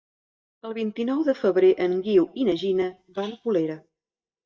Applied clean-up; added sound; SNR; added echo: neural mask model DeepFilterNet 3.